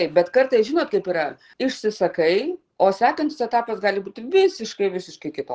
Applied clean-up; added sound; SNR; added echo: none; none; none; none.